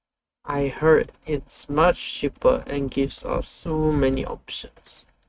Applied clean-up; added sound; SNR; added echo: neural mask model RNNoise.